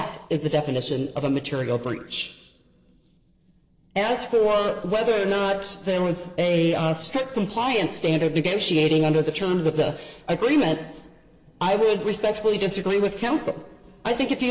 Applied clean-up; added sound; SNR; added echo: neural separator model SepFormer DNS4.